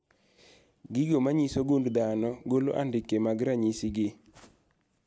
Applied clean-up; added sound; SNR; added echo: none; none; none; none.